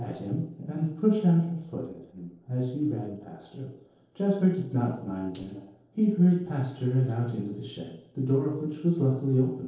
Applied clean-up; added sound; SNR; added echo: neural separator model SepFormer DNS4.